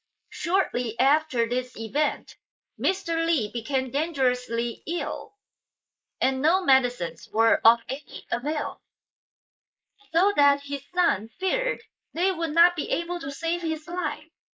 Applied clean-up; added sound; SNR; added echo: neural mask model Resemble Enhance denoiser.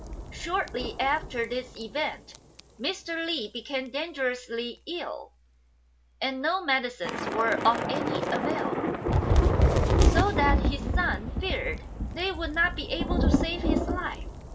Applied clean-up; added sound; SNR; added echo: none; Thunder / Rain; -3 dB; none.